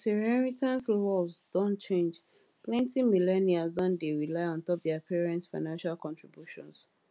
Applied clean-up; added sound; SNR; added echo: none; none; none; none.